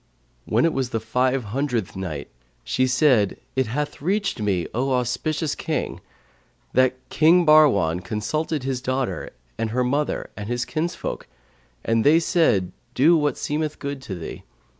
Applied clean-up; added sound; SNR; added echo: none; none; none; none.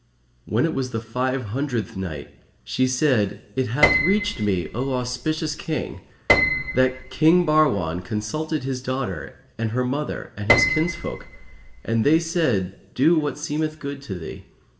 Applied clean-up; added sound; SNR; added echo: none; Piano; 3 dB; reverberation time 0.6 s.